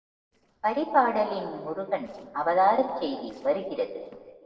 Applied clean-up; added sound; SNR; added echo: neural separator model SepFormer DNS4.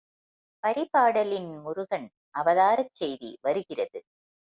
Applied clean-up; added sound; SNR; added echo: none; none; none; none.